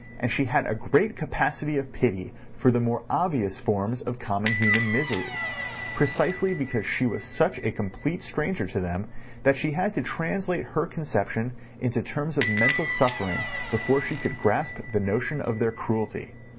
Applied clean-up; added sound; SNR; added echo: none; Squeak / Bell; -2 dB; none.